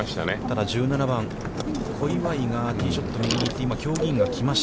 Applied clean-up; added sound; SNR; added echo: none; Gunshot, gunfire; 19 dB; none.